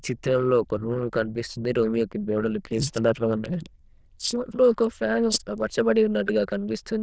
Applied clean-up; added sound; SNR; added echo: neural diffusion model UNIVERSE++.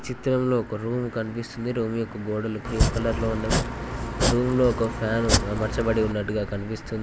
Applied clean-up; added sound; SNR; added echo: none; Domestic sounds, home sounds; 0 dB; none.